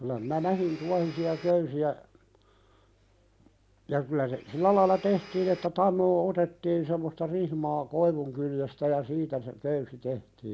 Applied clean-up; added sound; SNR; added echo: none; Domestic sounds, home sounds; 19 dB; none.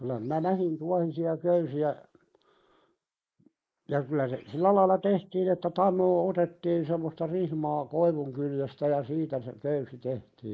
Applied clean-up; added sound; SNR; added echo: neural mask model Resemble Enhance denoiser.